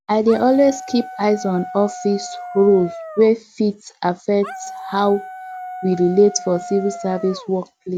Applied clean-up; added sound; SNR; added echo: none; Dog; 14 dB; none.